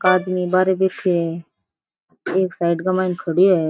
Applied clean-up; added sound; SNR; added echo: neural mask model RNNoise.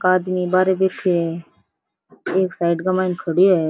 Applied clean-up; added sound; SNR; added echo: none; none; none; none.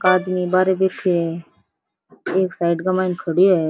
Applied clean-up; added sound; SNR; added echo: none; Wind instrument, woodwind instrument; 8 dB; none.